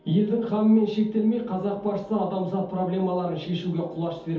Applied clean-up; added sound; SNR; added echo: none; none; none; reverberation time 0.6 s.